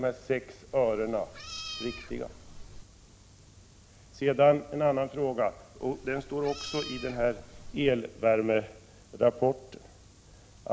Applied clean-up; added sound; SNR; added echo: none; Meow; 13 dB; none.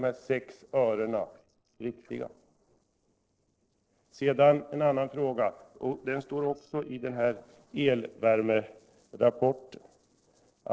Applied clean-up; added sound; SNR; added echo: neural separator model SepFormer DNS4.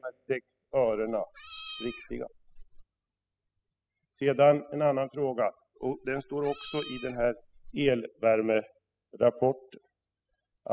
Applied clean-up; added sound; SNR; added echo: classical method spectral subtraction.